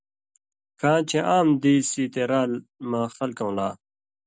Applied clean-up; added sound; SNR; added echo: none; none; none; none.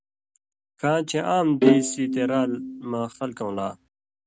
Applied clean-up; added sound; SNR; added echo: none; Bowed string instrument; 0 dB; none.